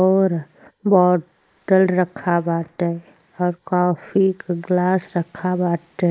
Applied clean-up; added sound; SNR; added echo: neural mask model Resemble Enhance denoiser.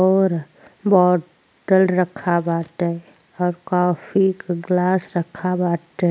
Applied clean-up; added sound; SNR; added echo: none; none; none; none.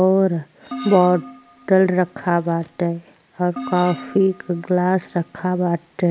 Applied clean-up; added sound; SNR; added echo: none; Cutlery, silverware + Keyboard (musical); 17 dB; none.